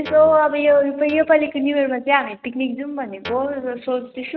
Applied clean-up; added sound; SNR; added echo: neural mask model RNNoise.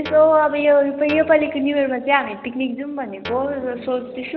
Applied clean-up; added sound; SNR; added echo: none; Guitar; 18 dB; none.